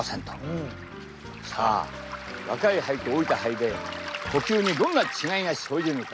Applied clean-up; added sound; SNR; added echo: none; Waves, surf; 9 dB; none.